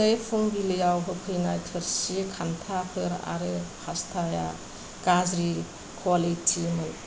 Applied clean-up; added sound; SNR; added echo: none; none; none; none.